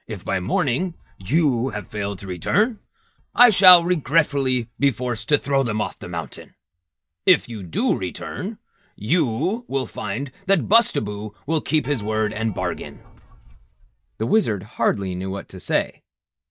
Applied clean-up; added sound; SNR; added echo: neural mask model DeepFilterNet 3.